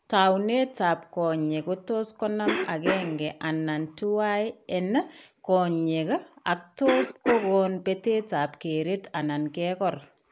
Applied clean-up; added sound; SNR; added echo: none; Cough; 11 dB; none.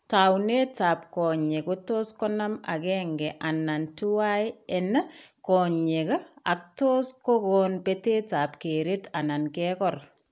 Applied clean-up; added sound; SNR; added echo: none; none; none; none.